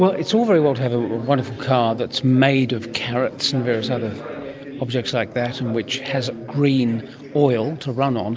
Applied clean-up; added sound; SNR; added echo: none; none; none; none.